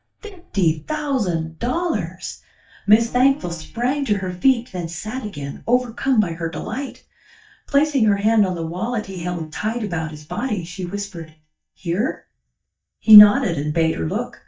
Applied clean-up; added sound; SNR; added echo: neural mask model DeepFilterNet 3.